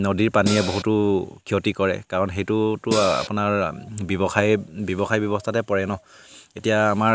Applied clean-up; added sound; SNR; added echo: none; Cymbal; 5 dB; none.